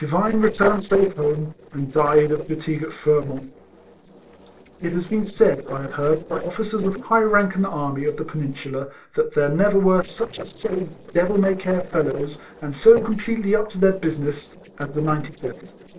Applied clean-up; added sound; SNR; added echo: neural separator model SepFormer DNS4.